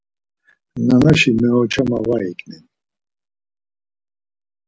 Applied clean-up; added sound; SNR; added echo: none; none; none; none.